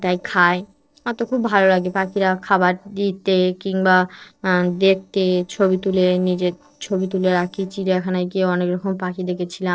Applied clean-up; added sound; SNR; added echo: neural separator model SepFormer DNS4.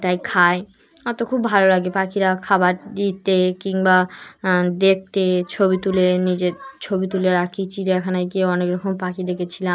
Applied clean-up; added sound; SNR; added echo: none; none; none; none.